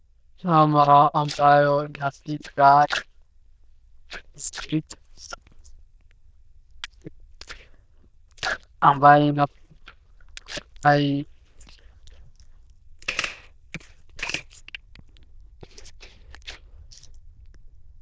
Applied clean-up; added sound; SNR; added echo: neural diffusion model UNIVERSE++.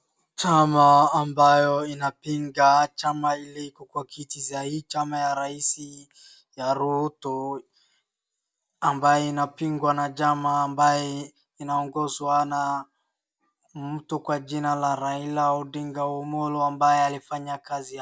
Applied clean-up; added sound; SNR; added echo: none; none; none; none.